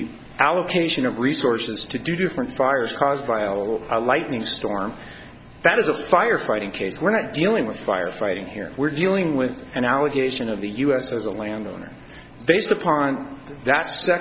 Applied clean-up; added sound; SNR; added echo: none; none; none; none.